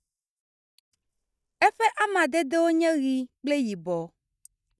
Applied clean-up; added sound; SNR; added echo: neural mask model DeepFilterNet 3.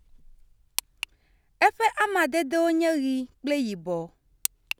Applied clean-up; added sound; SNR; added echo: none; none; none; none.